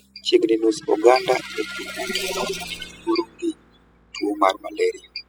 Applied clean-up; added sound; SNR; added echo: classical method spectral subtraction.